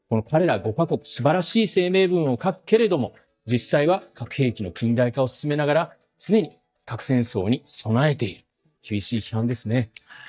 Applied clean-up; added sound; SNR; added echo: neural mask model DeepFilterNet 3.